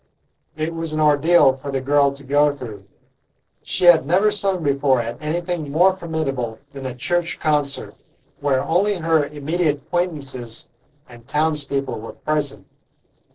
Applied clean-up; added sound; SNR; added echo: neural separator model SepFormer DNS4.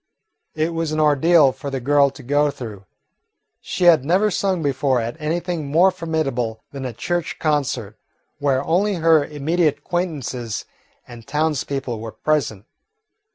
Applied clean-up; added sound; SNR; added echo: none; none; none; none.